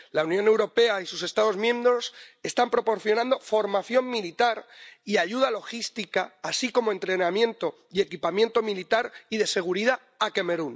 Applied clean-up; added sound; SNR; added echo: none; none; none; none.